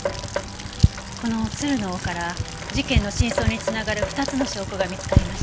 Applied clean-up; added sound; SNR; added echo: none; Rain; -3 dB; none.